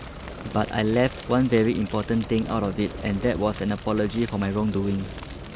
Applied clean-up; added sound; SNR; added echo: none; Fire; 12 dB; none.